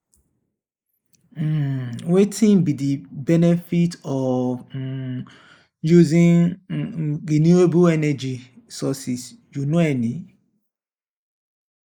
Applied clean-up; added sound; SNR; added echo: neural mask model Resemble Enhance denoiser.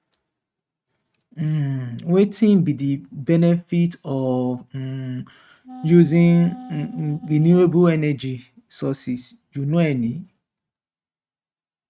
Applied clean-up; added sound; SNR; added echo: neural mask model RNNoise.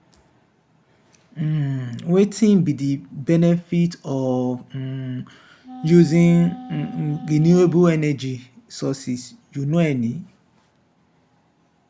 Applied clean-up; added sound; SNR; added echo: none; Wind instrument, woodwind instrument; 16 dB; none.